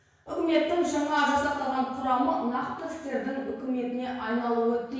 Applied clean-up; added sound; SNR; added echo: none; none; none; reverberation time 1.1 s.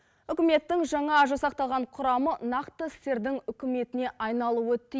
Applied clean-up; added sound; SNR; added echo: none; none; none; none.